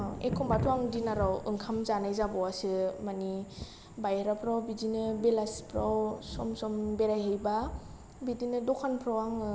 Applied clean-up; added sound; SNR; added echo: none; Thunder; 11 dB; none.